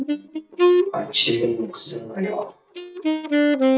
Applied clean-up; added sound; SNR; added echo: neural mask model DeepFilterNet 3.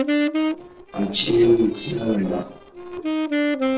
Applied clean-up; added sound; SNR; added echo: neural separator model SepFormer DNS4.